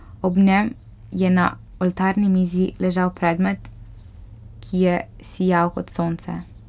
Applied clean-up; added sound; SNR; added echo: none; none; none; none.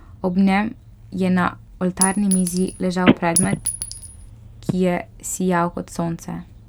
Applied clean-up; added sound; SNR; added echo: none; Telephone + Chink, clink; 2 dB; none.